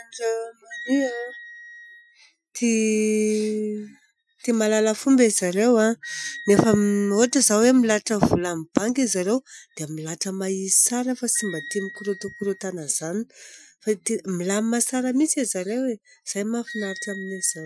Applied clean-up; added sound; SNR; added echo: classical method Wiener filter.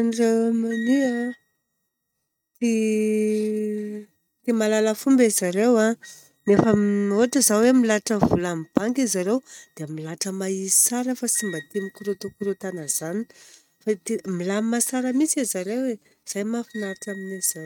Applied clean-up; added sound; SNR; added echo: neural mask model RNNoise.